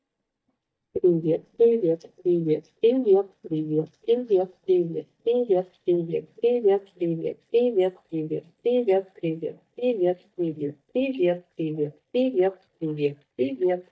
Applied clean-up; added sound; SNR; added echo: neural mask model DeepFilterNet 3.